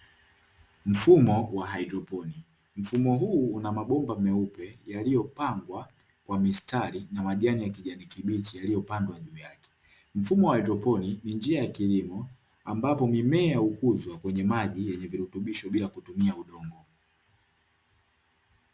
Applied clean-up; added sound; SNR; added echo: none; none; none; none.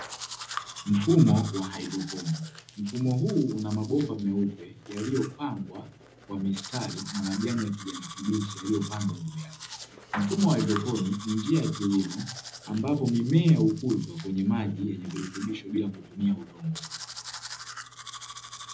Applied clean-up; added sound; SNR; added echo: none; Domestic sounds, home sounds; 14 dB; reverberation time 0.4 s.